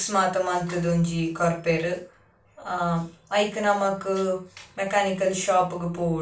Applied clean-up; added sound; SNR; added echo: none; none; none; reverberation time 0.3 s.